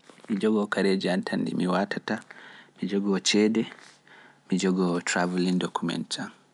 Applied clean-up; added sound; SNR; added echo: none; none; none; none.